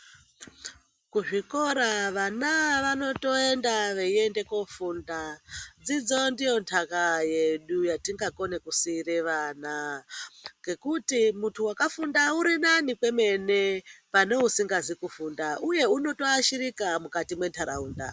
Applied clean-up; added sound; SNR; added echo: none; none; none; none.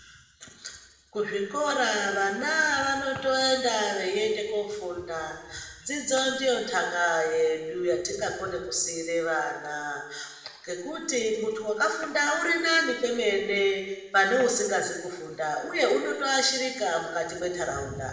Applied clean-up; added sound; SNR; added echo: none; none; none; reverberation time 1.1 s.